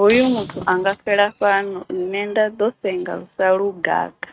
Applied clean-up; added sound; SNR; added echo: neural mask model RNNoise.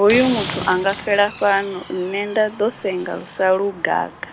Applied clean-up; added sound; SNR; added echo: none; Slam; 14 dB; none.